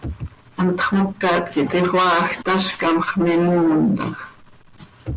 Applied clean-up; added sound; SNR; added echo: none; none; none; none.